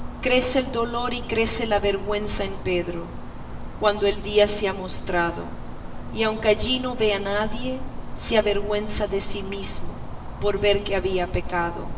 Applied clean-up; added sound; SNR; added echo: none; Insect; 3 dB; reverberation time 0.8 s.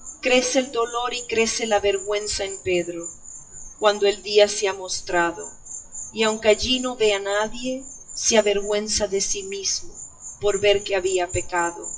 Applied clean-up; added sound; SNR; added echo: classical method WPE with log-MMSE.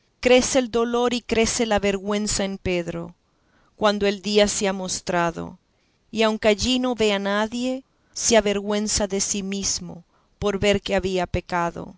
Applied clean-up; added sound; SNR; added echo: none; none; none; none.